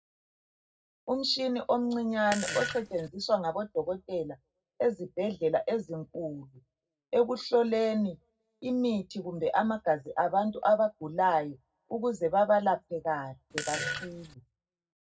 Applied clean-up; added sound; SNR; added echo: none; Fart; 6 dB; reverberation time 0.3 s.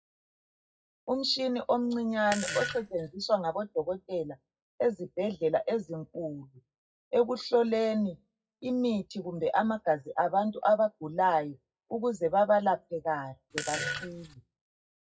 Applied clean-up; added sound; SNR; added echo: classical method WPE with log-MMSE.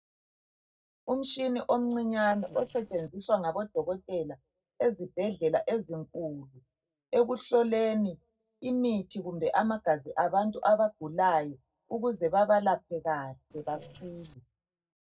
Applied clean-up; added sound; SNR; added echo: neural separator model SepFormer DNS4.